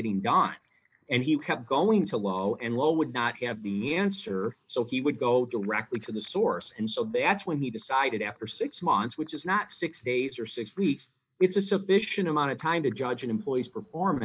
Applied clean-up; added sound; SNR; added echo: neural mask model Resemble Enhance denoiser.